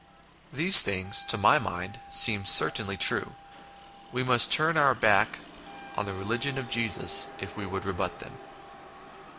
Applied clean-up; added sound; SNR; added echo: none; Motor vehicle (road) + Wind instrument, woodwind instrument; 19 dB; none.